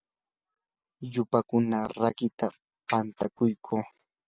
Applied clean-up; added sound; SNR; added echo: none; none; none; none.